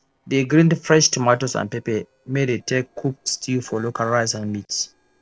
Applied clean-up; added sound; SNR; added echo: neural separator model SepFormer DNS4.